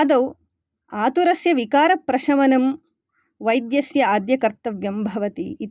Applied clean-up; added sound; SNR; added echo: none; none; none; none.